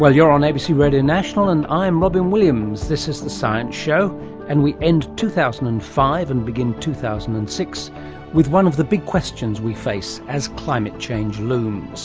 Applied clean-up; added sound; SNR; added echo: none; none; none; none.